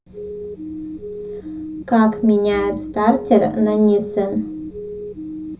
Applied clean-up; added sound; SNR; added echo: none; Siren; 11 dB; reverberation time 0.4 s.